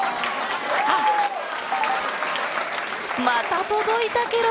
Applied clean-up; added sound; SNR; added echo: none; Applause / Crowd / Cheering; -1 dB; none.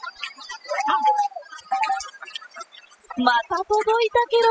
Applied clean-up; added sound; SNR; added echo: classical method spectral subtraction.